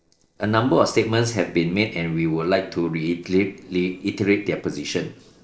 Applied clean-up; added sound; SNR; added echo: neural separator model SepFormer DNS4.